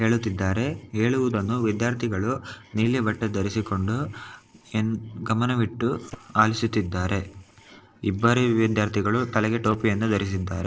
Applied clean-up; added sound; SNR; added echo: neural separator model SepFormer DNS4.